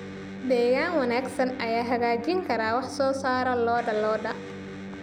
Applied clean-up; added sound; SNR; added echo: none; Electric guitar; 12 dB; none.